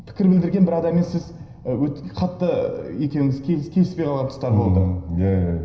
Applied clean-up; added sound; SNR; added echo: none; none; none; reverberation time 0.9 s.